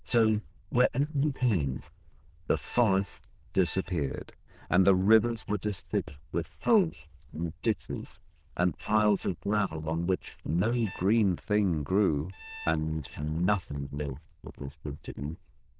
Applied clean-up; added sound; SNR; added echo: neural diffusion model UNIVERSE++.